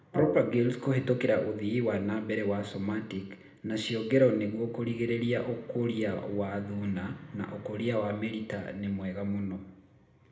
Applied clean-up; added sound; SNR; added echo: none; Brass instrument; 10 dB; reverberation time 0.7 s.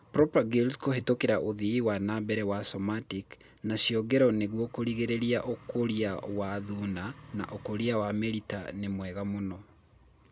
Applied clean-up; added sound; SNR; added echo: none; none; none; none.